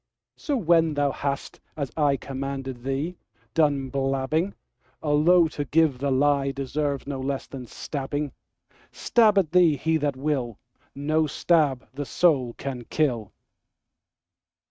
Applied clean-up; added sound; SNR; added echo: neural mask model RNNoise.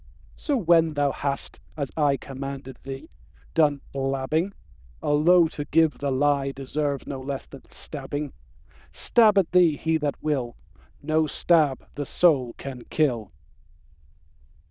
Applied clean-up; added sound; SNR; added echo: neural diffusion model UNIVERSE++.